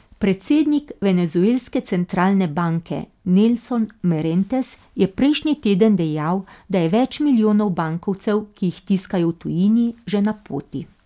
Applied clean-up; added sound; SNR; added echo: none; none; none; none.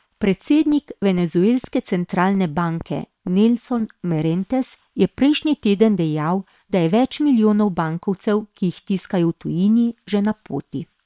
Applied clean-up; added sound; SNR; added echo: neural separator model SepFormer WHAM!.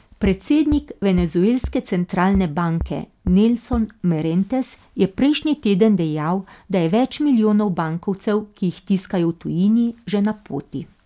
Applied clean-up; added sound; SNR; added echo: none; Bass drum; 12 dB; none.